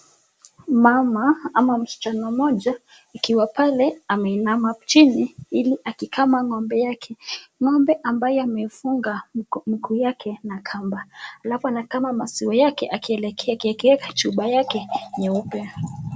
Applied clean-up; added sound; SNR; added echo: none; none; none; none.